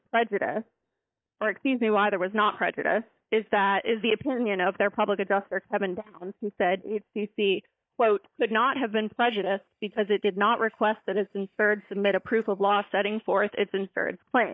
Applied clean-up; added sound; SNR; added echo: neural mask model DeepFilterNet 3.